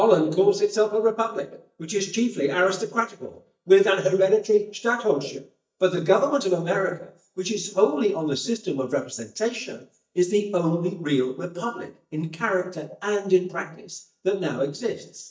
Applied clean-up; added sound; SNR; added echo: neural mask model DeepFilterNet 3.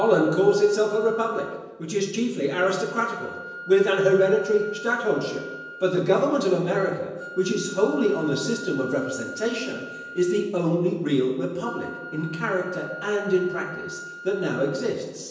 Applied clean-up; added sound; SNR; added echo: none; Wind instrument, woodwind instrument; 15 dB; reverberation time 1.0 s.